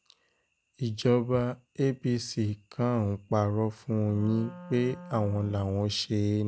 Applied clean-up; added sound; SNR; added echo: none; Wind instrument, woodwind instrument; 17 dB; none.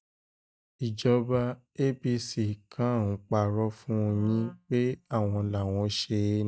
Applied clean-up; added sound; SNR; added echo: neural mask model DeepFilterNet 3.